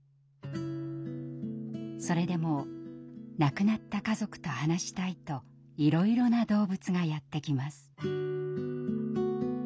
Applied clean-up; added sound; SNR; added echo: none; none; none; none.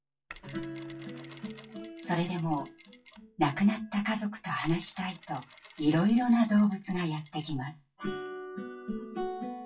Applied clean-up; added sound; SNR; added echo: classical method WPE with log-MMSE.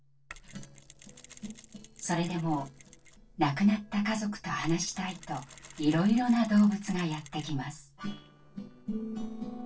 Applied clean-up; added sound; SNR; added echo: neural separator model SepFormer DNS4.